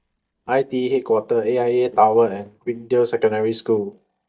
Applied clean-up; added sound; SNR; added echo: neural mask model DeepFilterNet 3.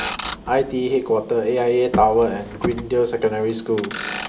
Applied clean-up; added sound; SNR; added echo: none; Motor vehicle (road); 8 dB; none.